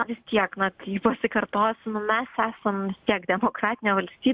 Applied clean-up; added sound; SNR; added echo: none; none; none; none.